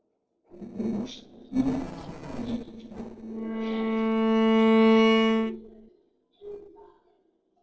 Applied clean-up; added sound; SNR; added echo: neural separator model SepFormer DNS4.